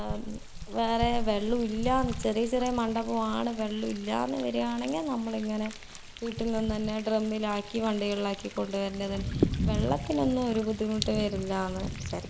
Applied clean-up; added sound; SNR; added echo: none; Thunder; 6 dB; none.